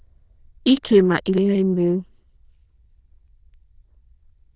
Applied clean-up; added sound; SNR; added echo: neural diffusion model UNIVERSE++.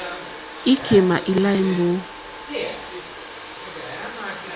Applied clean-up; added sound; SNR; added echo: none; Domestic sounds, home sounds; 10 dB; none.